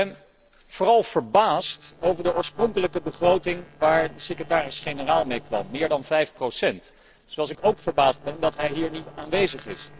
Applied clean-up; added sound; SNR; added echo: neural separator model SepFormer DNS4.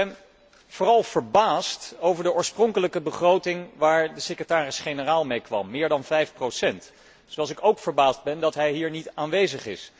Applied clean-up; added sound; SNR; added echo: none; none; none; none.